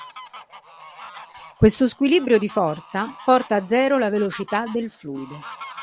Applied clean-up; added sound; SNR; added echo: none; Fowl; 19 dB; none.